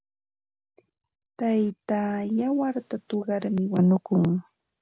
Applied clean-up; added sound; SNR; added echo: none; none; none; none.